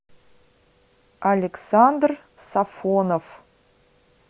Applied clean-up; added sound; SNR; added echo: none; none; none; none.